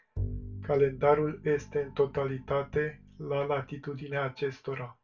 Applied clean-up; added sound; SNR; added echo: none; Bowed string instrument; 11 dB; reverberation time 0.2 s.